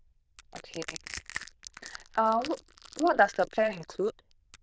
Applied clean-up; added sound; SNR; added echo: neural diffusion model UNIVERSE++.